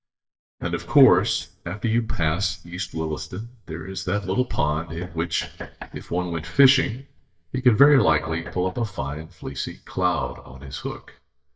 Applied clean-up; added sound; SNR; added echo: neural mask model DeepFilterNet 3.